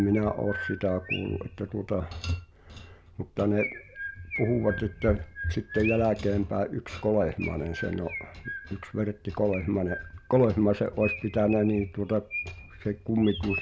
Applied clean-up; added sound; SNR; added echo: none; Chirp, tweet; 13 dB; none.